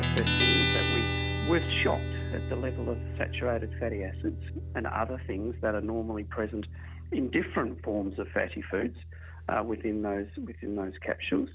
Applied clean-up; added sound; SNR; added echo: none; Guitar; 0 dB; none.